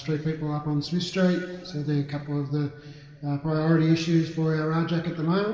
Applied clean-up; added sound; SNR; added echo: none; none; none; reverberation time 2.2 s.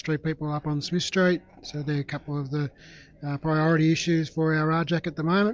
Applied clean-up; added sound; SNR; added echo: none; none; none; none.